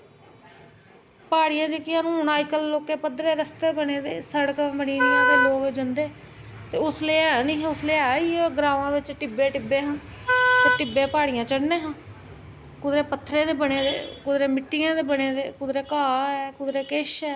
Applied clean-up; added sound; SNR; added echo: none; Wind instrument, woodwind instrument; -2 dB; none.